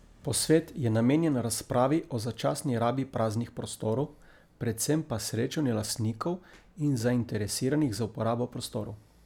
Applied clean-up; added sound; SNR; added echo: none; none; none; none.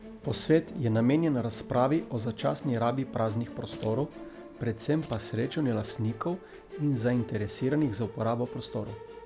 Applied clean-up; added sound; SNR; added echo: none; Musical instrument + Keys jangling; 13 dB; none.